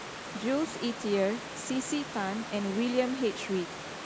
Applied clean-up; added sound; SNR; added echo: none; Stream / Liquid; 9 dB; none.